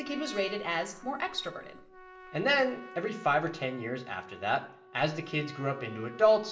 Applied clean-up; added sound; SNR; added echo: none; Trumpet; 17 dB; reverberation time 0.4 s.